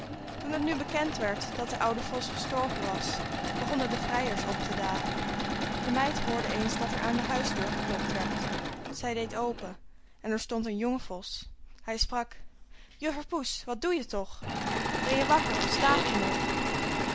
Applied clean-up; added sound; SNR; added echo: none; Fart + Engine / Mechanisms; 0 dB; none.